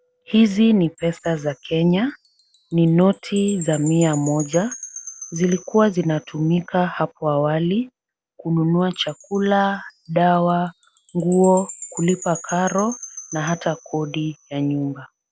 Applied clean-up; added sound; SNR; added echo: none; Wind chime; 19 dB; none.